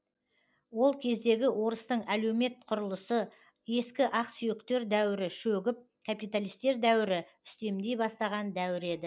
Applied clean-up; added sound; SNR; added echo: none; none; none; none.